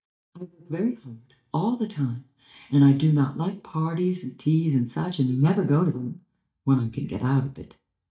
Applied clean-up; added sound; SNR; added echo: neural mask model DeepFilterNet 3.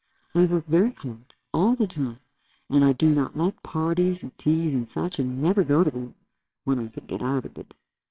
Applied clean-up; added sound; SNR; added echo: neural separator model SepFormer WHAMR!.